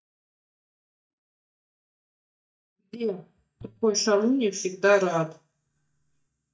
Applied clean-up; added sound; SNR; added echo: neural mask model DeepFilterNet 3.